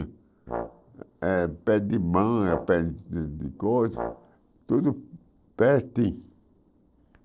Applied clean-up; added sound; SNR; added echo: neural separator model SepFormer DNS4.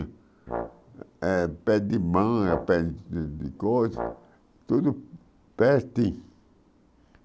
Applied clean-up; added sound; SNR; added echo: none; Brass instrument; 10 dB; none.